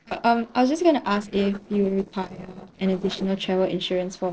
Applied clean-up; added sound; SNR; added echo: neural separator model SepFormer DNS4.